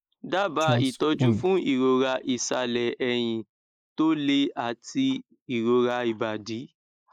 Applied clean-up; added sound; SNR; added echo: neural mask model Resemble Enhance denoiser.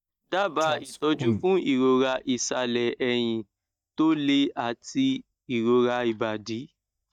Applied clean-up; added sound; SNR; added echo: neural mask model DeepFilterNet 3.